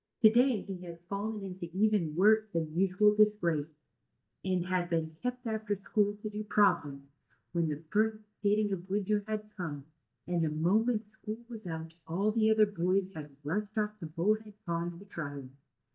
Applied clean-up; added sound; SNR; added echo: neural mask model DeepFilterNet 3.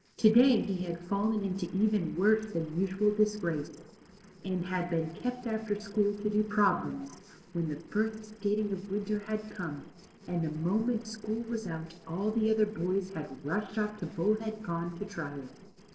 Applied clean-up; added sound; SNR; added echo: neural separator model SepFormer DNS4.